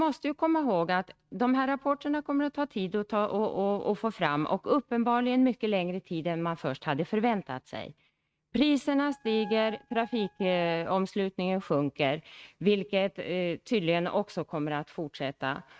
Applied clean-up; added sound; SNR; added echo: neural mask model RNNoise.